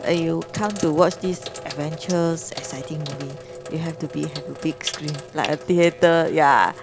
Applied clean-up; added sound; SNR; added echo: none; Sink (filling or washing); 13 dB; none.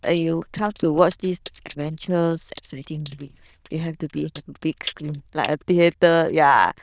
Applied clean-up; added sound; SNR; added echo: neural diffusion model UNIVERSE++.